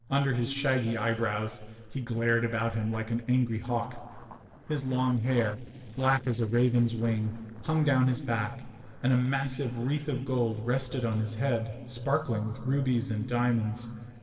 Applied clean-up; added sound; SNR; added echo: neural separator model SepFormer DNS4.